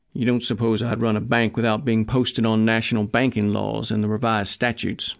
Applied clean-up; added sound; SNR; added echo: none; none; none; none.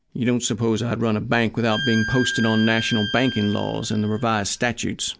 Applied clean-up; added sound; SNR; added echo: none; Bowed string instrument; 9 dB; none.